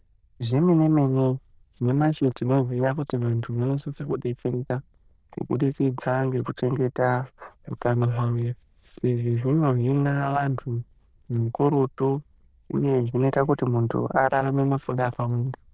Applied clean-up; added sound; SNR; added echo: neural diffusion model UNIVERSE++.